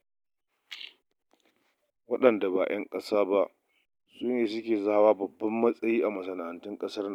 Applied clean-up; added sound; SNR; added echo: none; none; none; none.